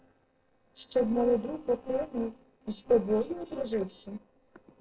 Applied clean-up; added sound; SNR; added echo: neural separator model SepFormer DNS4.